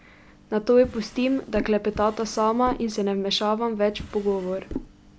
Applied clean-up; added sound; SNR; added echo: none; Drawer open or close; 13 dB; none.